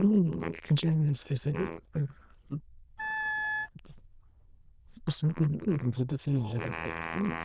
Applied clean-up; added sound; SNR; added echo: neural diffusion model UNIVERSE++.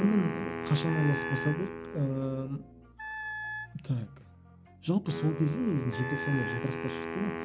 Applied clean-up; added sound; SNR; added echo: none; Wind instrument, woodwind instrument + Wind instrument, woodwind instrument; 6 dB; none.